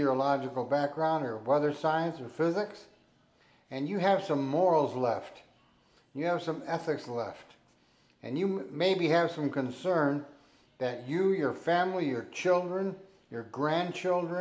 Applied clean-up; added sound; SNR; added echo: none; none; none; none.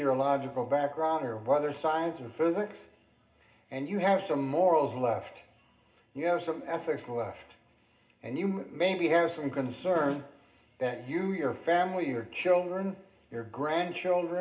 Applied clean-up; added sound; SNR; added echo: none; Snare drum; 18 dB; reverberation time 0.2 s.